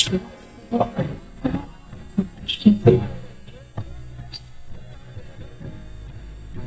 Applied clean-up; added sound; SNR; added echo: neural mask model DeepFilterNet 3.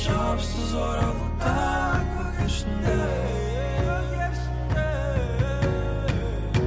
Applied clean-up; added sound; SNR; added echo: none; none; none; none.